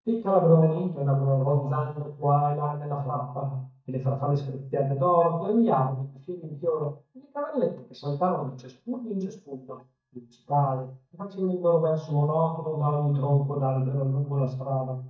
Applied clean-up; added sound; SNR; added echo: neural mask model DeepFilterNet 3.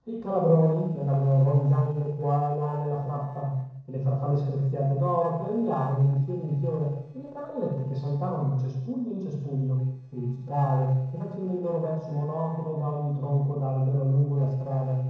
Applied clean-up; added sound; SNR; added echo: neural separator model SepFormer DNS4.